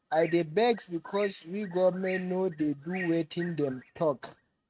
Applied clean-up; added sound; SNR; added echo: neural mask model RNNoise.